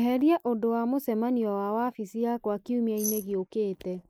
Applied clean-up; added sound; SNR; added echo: neural mask model Resemble Enhance denoiser.